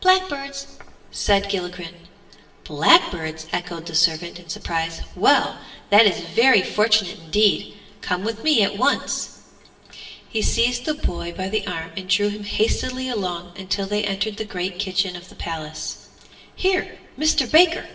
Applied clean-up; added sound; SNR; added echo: none; none; none; reverberation time 0.9 s.